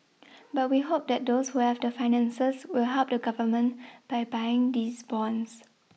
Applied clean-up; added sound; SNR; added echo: none; none; none; none.